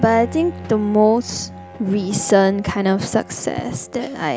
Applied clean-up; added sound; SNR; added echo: none; Bowed string instrument; 17 dB; none.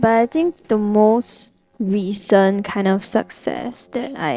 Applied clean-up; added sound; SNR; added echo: neural separator model SepFormer DNS4.